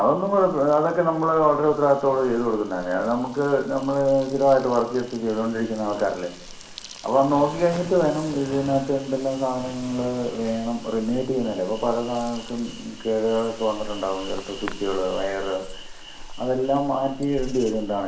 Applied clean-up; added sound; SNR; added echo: none; Insect; 15 dB; reverberation time 0.5 s.